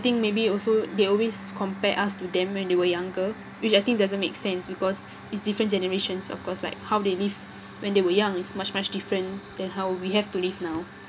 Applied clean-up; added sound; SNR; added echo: none; none; none; none.